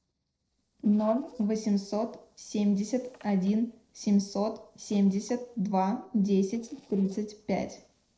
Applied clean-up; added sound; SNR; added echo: neural separator model SepFormer DNS4.